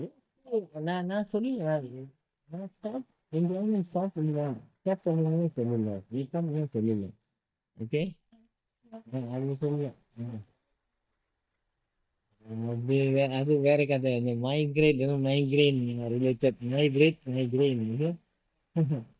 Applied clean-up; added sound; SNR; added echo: neural mask model DeepFilterNet 3.